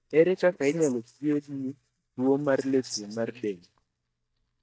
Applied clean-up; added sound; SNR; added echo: neural mask model DeepFilterNet 3.